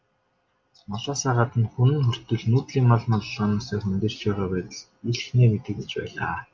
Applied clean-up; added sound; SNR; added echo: none; none; none; none.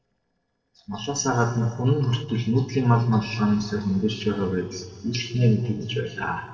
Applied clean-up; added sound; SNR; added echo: neural separator model SepFormer DNS4.